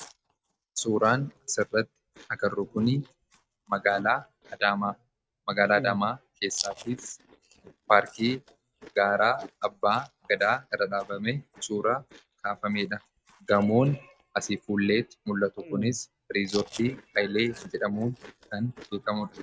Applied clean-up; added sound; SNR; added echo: neural mask model RNNoise.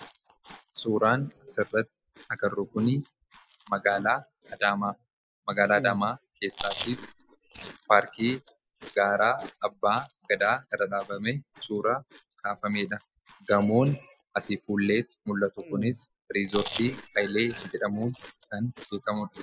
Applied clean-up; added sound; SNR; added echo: classical method spectral subtraction.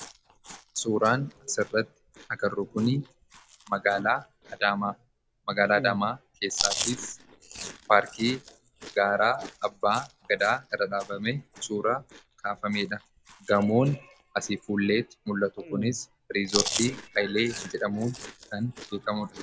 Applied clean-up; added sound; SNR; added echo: none; Chewing, mastication; 11 dB; none.